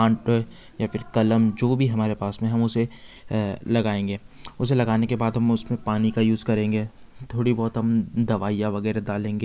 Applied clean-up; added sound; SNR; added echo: none; none; none; none.